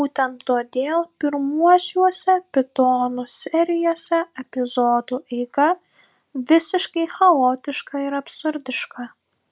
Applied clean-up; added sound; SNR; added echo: none; none; none; none.